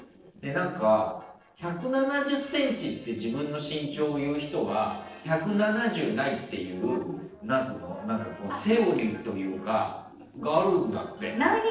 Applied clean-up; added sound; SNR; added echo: neural separator model SepFormer DNS4.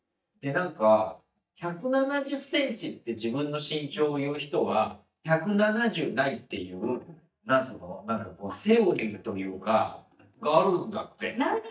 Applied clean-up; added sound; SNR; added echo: neural mask model DeepFilterNet 3.